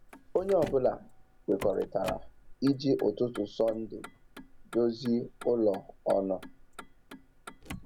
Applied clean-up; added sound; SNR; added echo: none; Motor vehicle (road); 15 dB; none.